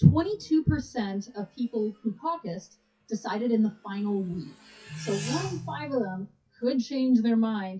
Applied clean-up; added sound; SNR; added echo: classical method WPE with log-MMSE.